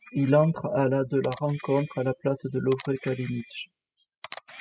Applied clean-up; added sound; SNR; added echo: classical method spectral subtraction.